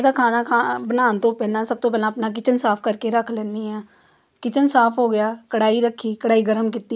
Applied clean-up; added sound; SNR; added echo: none; none; none; none.